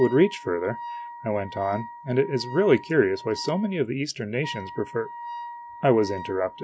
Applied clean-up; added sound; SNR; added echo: none; Wind instrument, woodwind instrument; 13 dB; none.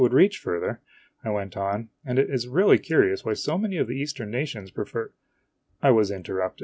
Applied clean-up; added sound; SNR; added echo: none; none; none; none.